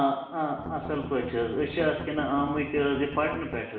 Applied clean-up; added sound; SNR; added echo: none; Strum; 11 dB; reverberation time 0.9 s.